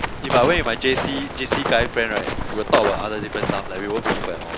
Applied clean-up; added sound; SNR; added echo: none; Walk, footsteps; 2 dB; none.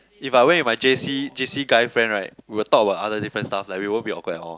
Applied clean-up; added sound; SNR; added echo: none; none; none; none.